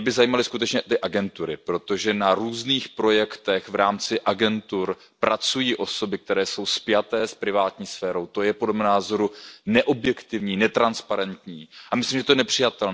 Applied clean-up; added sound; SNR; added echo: none; none; none; none.